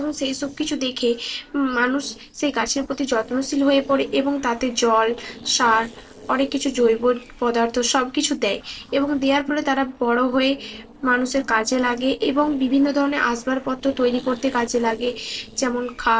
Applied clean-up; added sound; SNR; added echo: neural separator model SepFormer DNS4.